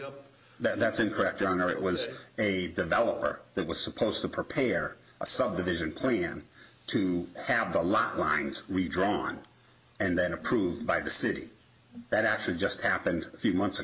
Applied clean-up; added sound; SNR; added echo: none; none; none; none.